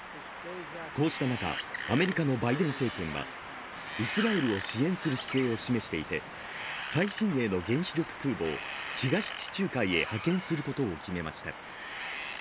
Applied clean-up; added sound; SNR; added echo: none; Wind; 8 dB; none.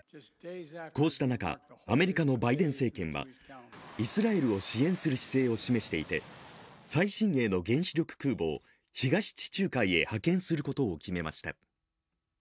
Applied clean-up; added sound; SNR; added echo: none; none; none; none.